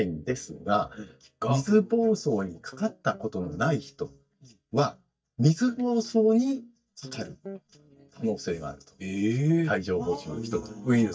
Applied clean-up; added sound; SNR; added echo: neural mask model DeepFilterNet 3.